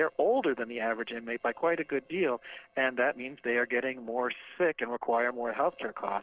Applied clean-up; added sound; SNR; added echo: neural separator model SepFormer DNS4.